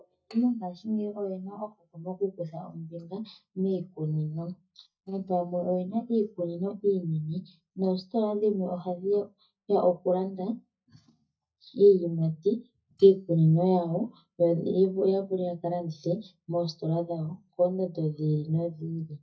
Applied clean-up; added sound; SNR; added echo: neural mask model DeepFilterNet 3.